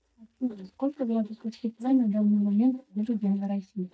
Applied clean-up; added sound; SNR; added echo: neural mask model DeepFilterNet 3.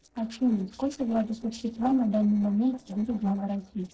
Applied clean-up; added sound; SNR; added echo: neural separator model SepFormer DNS4.